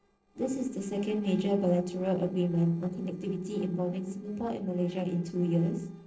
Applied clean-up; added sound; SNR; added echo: neural separator model SepFormer DNS4.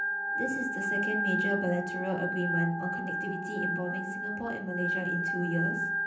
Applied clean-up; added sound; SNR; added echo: none; Organ; -1 dB; reverberation time 0.6 s.